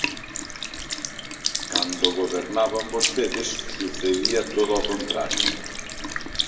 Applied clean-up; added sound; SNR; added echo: none; Sink (filling or washing) / Liquid; 1 dB; reverberation time 1.8 s.